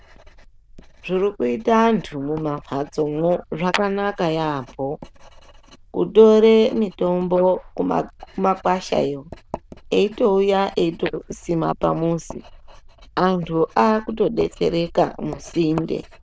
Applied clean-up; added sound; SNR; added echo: neural diffusion model UNIVERSE++.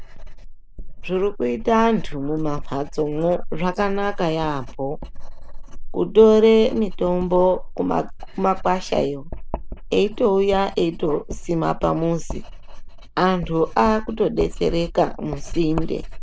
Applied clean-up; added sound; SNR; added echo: neural mask model Resemble Enhance denoiser.